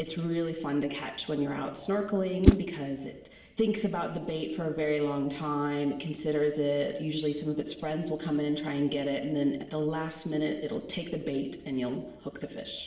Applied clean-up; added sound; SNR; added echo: none; Whoosh, swoosh, swish; -1 dB; reverberation time 0.8 s.